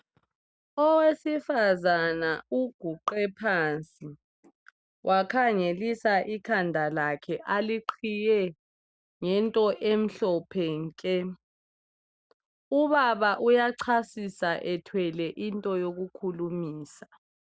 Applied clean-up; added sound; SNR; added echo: none; none; none; none.